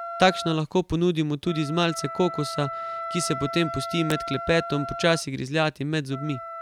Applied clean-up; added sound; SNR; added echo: none; Wind instrument, woodwind instrument; 9 dB; none.